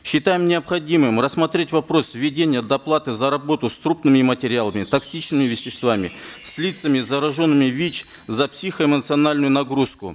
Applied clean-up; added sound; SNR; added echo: none; Wind chime; 11 dB; none.